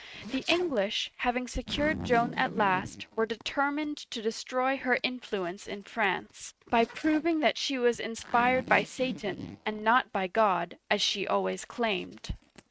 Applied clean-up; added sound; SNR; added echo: neural mask model RNNoise.